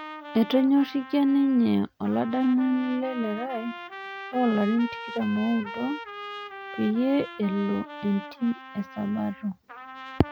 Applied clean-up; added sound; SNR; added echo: none; Trumpet; 13 dB; none.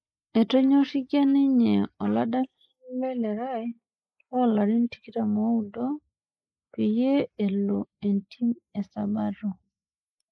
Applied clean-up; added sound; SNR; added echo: neural mask model Resemble Enhance denoiser.